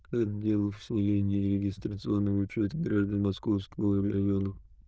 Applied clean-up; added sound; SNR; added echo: neural diffusion model UNIVERSE++.